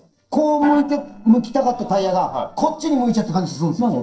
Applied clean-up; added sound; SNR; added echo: neural separator model SepFormer DNS4.